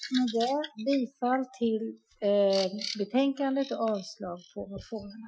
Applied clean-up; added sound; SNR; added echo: classical method Wiener filter.